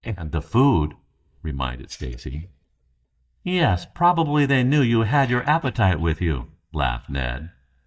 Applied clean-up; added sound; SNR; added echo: neural mask model DeepFilterNet 3.